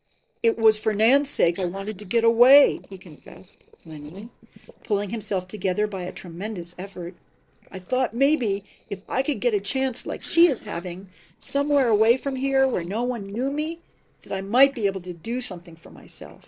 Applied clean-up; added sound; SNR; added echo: neural separator model SepFormer DNS4.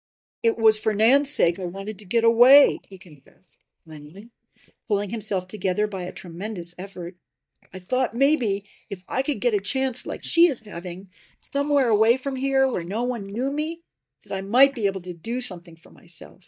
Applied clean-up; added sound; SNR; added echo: neural mask model DeepFilterNet 3.